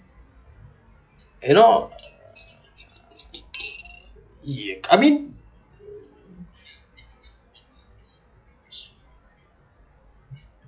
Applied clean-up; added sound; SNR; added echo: classical method log-MMSE.